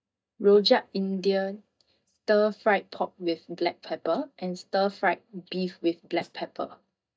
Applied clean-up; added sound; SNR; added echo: neural mask model DeepFilterNet 3.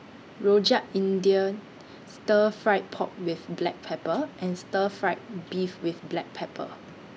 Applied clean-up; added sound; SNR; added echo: none; none; none; none.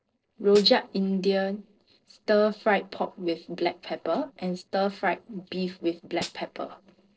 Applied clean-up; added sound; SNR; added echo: neural separator model SepFormer DNS4.